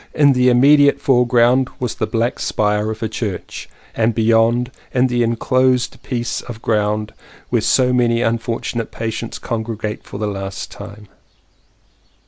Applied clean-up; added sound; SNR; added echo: none; none; none; none.